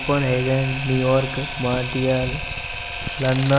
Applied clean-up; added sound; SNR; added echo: none; Camera; 7 dB; none.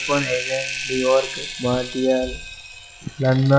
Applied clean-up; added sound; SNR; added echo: classical method log-MMSE.